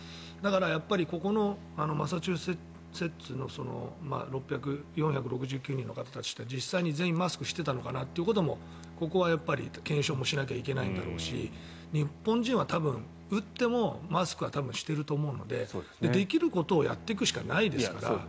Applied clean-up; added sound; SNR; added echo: none; Bowed string instrument; 18 dB; none.